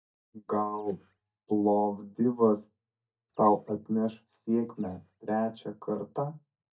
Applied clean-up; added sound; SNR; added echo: neural mask model DeepFilterNet 3.